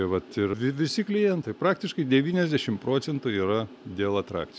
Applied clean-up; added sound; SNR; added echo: none; none; none; none.